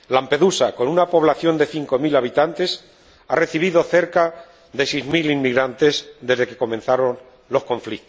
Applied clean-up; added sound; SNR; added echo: none; none; none; none.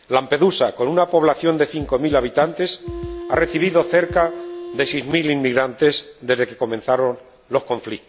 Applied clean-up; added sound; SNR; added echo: none; Drum / Drum kit + Wind instrument, woodwind instrument; 12 dB; none.